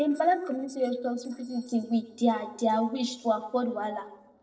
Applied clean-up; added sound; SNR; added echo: neural separator model SepFormer DNS4.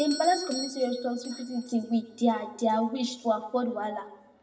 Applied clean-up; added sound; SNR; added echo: none; Doorbell; 15 dB; reverberation time 0.6 s.